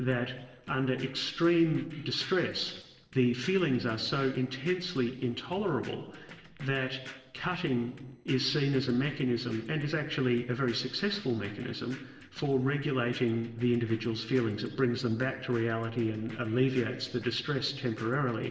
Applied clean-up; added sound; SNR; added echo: neural separator model SepFormer DNS4.